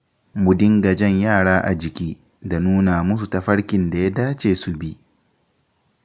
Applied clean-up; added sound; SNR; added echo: none; none; none; none.